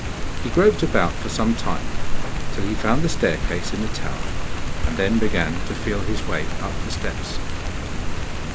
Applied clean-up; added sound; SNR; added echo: none; Rain; -3 dB; none.